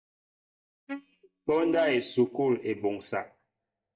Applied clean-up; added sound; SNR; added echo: neural mask model DeepFilterNet 3.